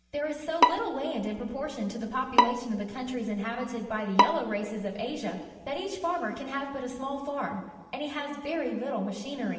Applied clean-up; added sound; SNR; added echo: none; Bowed string instrument; -2 dB; reverberation time 1.2 s.